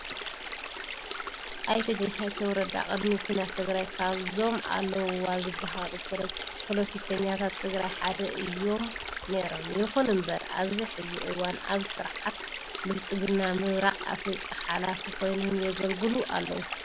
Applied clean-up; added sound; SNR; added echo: none; Stream; 6 dB; none.